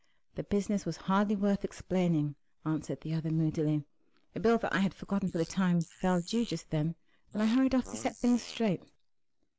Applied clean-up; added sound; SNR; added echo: neural mask model Resemble Enhance denoiser.